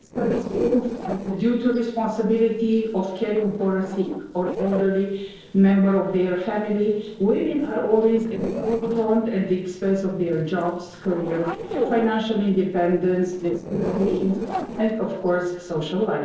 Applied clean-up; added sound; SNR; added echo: neural separator model SepFormer DNS4.